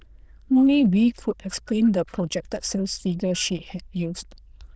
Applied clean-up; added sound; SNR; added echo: neural diffusion model UNIVERSE++.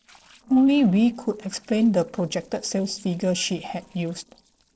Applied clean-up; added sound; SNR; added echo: neural separator model SepFormer DNS4.